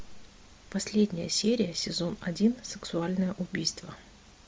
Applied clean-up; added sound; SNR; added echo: none; none; none; none.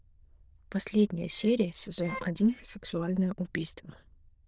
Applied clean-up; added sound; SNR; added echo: neural diffusion model UNIVERSE++.